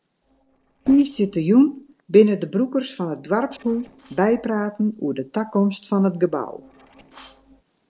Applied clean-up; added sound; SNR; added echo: neural separator model SepFormer DNS4.